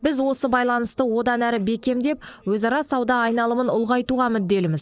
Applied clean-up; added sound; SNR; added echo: neural separator model SepFormer DNS4.